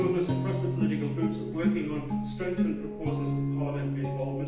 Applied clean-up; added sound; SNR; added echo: none; Guitar; -3 dB; reverberation time 0.9 s.